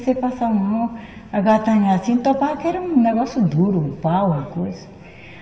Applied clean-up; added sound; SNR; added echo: none; none; none; reverberation time 2.0 s.